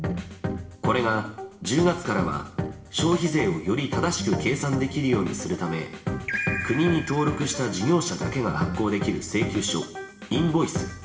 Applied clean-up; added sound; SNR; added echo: none; none; none; reverberation time 1.1 s.